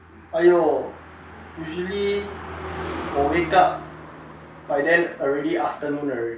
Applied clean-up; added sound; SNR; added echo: none; Car passing by; 13 dB; none.